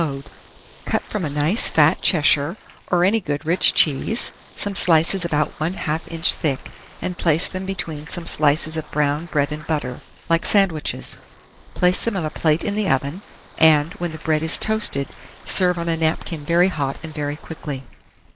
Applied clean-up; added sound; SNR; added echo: neural mask model Resemble Enhance denoiser.